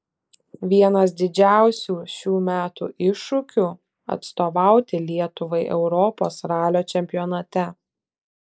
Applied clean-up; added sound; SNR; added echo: neural mask model Resemble Enhance denoiser.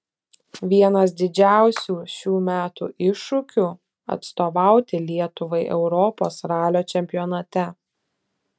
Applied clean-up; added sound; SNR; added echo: neural mask model RNNoise.